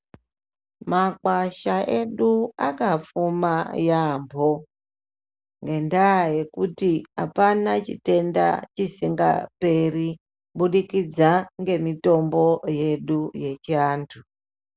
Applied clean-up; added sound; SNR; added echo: none; none; none; none.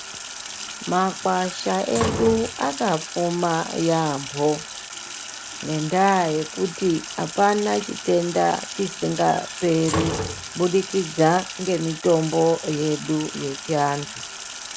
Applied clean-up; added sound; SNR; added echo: none; Slam + Sink (filling or washing); 9 dB; none.